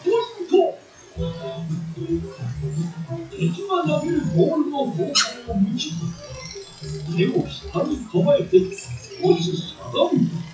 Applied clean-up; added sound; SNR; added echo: classical method WPE with log-MMSE.